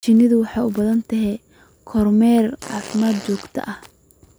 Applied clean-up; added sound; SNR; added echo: none; Fart; 18 dB; none.